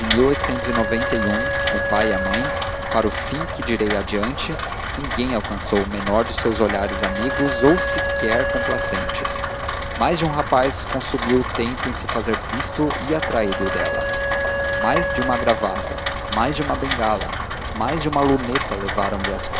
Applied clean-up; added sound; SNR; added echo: none; Rain + Wind instrument, woodwind instrument; 1 dB; none.